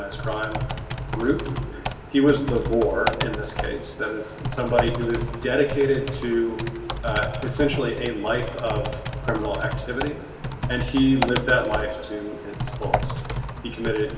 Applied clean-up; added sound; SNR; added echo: none; Typing; 4 dB; reverberation time 2.2 s.